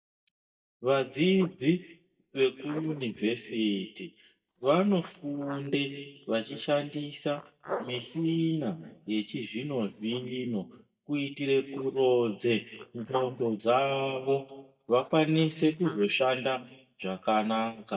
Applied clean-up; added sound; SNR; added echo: neural mask model DeepFilterNet 3.